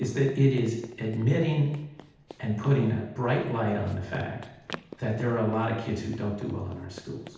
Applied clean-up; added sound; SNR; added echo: none; Run; 20 dB; reverberation time 0.8 s.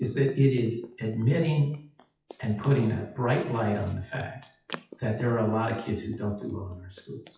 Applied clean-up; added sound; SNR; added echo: classical method WPE with log-MMSE.